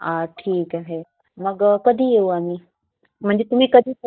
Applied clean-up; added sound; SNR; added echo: neural mask model DeepFilterNet 3.